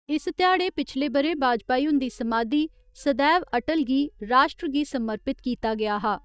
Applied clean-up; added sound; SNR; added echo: neural mask model DeepFilterNet 3.